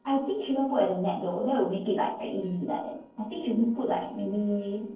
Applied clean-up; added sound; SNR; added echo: neural separator model SepFormer DNS4.